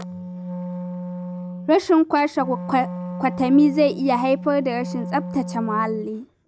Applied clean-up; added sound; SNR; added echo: none; Wind instrument, woodwind instrument; 10 dB; none.